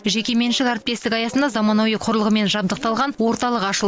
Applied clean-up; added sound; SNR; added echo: none; none; none; none.